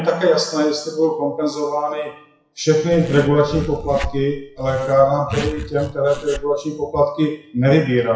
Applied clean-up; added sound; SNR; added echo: classical method WPE with log-MMSE.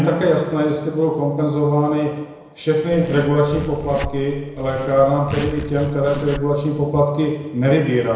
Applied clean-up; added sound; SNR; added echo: none; Zipper (clothing); 12 dB; reverberation time 1.0 s.